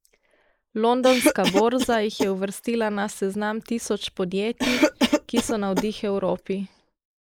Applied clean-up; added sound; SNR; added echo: neural mask model Resemble Enhance denoiser.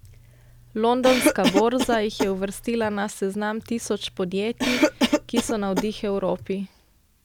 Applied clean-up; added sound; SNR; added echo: none; Cough; 2 dB; none.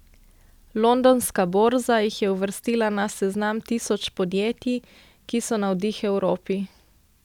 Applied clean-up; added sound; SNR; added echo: none; none; none; none.